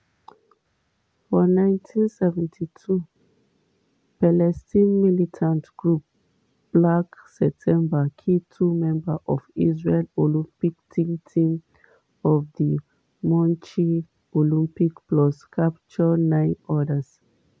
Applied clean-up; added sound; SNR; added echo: none; none; none; none.